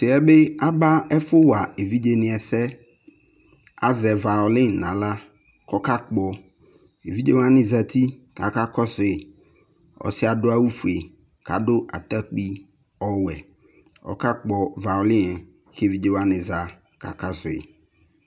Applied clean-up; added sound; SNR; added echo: none; none; none; none.